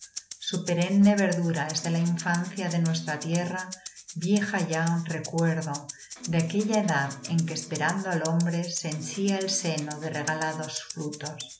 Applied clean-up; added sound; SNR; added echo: none; Electric guitar + Rattle (instrument); 14 dB; none.